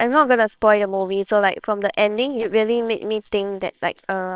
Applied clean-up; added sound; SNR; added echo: neural separator model SepFormer WHAMR!.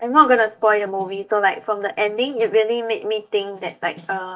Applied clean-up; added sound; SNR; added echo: neural mask model DeepFilterNet 3.